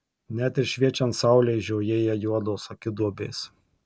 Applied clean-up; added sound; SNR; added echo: none; none; none; none.